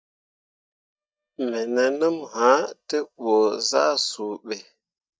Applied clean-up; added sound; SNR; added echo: neural mask model DeepFilterNet 3.